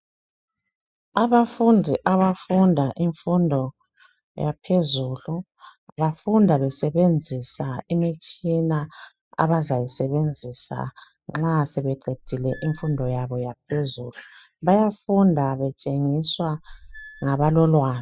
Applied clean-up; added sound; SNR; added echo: classical method spectral subtraction.